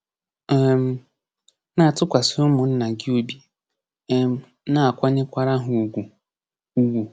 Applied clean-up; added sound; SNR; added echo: none; none; none; none.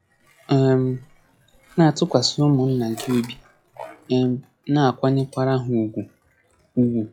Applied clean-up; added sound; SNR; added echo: classical method log-MMSE.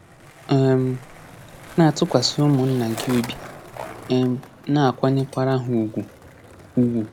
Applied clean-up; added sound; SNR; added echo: none; Skateboard; 17 dB; none.